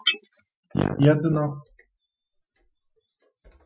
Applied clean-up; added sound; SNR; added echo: classical method Wiener filter.